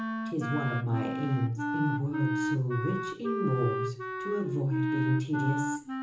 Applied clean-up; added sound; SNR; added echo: none; Wind instrument, woodwind instrument; 2 dB; reverberation time 0.6 s.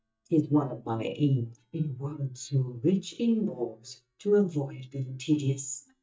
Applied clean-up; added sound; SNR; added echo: neural mask model DeepFilterNet 3.